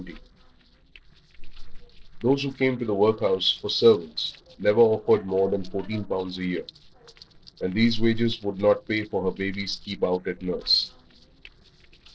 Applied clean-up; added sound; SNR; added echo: neural separator model SepFormer DNS4.